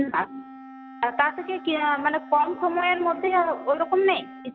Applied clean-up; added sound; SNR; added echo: none; Wind instrument, woodwind instrument; 17 dB; none.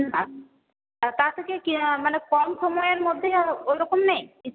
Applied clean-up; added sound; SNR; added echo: none; none; none; none.